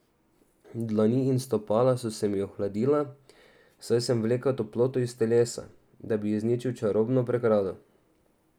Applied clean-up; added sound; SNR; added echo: none; none; none; none.